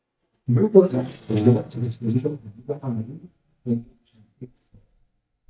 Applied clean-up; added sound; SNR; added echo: neural mask model DeepFilterNet 3.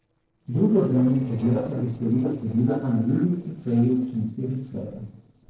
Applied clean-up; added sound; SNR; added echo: neural separator model SepFormer DNS4.